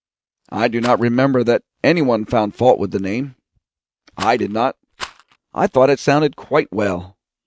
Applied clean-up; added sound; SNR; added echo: neural mask model RNNoise.